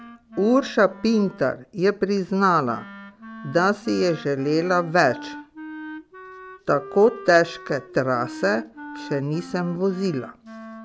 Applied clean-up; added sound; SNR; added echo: none; Wind instrument, woodwind instrument; 16 dB; none.